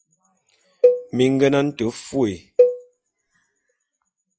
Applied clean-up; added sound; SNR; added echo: classical method log-MMSE.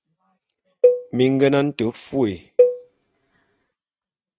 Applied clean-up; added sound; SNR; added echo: neural mask model RNNoise.